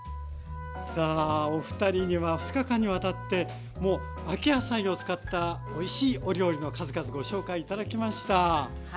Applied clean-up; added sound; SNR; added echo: none; Organ; 19 dB; none.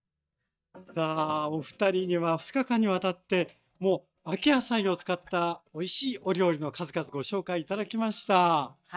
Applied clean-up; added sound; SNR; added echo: neural mask model DeepFilterNet 3.